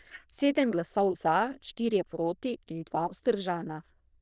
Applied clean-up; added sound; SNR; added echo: neural diffusion model UNIVERSE++.